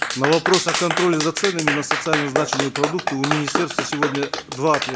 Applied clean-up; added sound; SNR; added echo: none; Clapping; 2 dB; none.